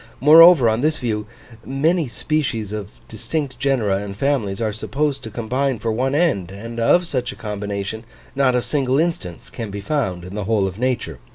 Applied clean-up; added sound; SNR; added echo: none; none; none; none.